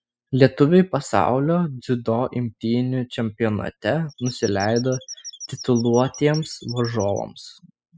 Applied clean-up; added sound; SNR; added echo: classical method spectral subtraction.